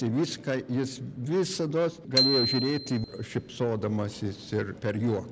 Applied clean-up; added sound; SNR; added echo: none; Bicycle bell; 4 dB; none.